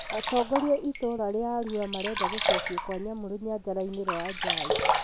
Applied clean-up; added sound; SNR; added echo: none; Sink (filling or washing); -1 dB; none.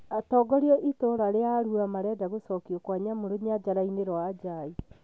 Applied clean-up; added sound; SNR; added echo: none; none; none; none.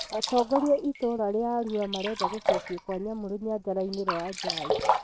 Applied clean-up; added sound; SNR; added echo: neural mask model RNNoise.